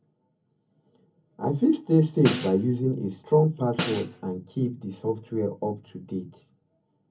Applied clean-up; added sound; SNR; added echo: none; Snare drum; 10 dB; reverberation time 0.3 s.